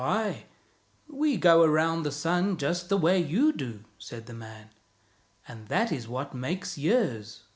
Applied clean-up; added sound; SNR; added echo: none; none; none; none.